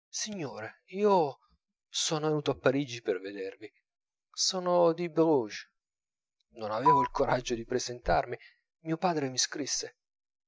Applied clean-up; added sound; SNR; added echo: neural mask model DeepFilterNet 3.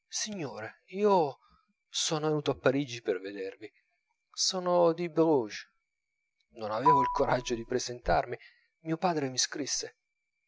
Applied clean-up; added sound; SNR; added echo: none; Marimba, xylophone; 0 dB; none.